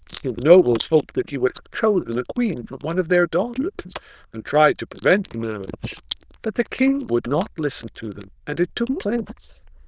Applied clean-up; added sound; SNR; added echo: neural diffusion model UNIVERSE++.